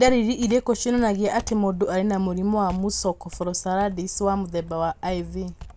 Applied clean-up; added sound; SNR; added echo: none; Computer keyboard; 20 dB; none.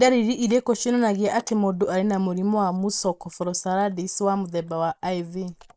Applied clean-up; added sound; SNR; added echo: neural mask model Resemble Enhance denoiser.